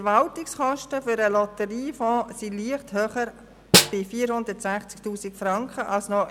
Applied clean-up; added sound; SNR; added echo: none; Snare drum; -5 dB; none.